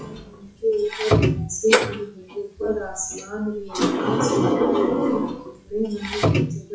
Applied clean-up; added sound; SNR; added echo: classical method WPE with log-MMSE.